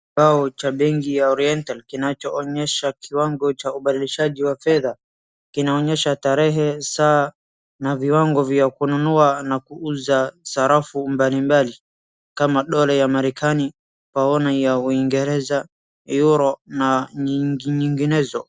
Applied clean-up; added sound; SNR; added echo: none; none; none; none.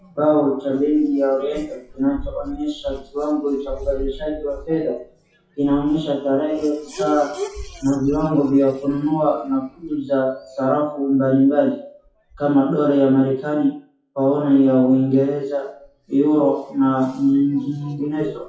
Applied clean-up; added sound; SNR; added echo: classical method WPE with log-MMSE.